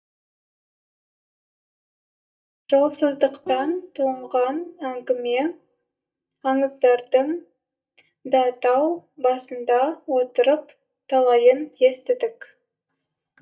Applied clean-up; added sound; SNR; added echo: neural mask model DeepFilterNet 3.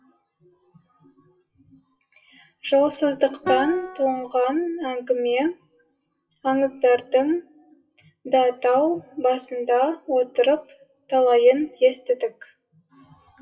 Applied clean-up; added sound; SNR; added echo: classical method WPE with log-MMSE.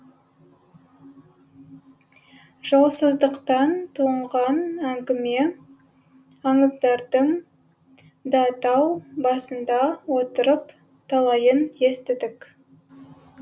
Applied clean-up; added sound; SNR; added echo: none; none; none; none.